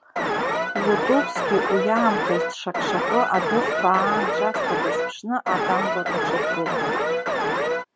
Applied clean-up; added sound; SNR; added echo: none; Alarm; -2 dB; none.